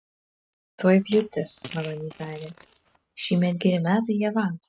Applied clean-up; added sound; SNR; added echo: neural mask model RNNoise.